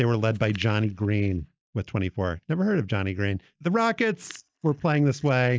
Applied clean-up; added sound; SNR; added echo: neural mask model DeepFilterNet 3.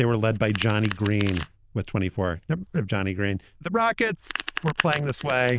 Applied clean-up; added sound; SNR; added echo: neural diffusion model UNIVERSE++.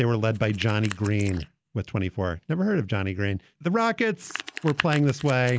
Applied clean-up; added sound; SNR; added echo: neural mask model Resemble Enhance denoiser.